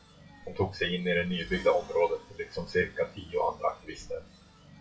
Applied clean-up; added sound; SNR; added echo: classical method WPE with log-MMSE.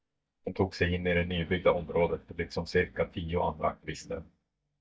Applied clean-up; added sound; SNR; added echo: neural mask model DeepFilterNet 3.